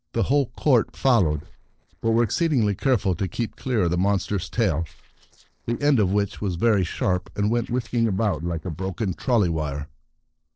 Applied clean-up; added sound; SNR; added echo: neural separator model SepFormer DNS4.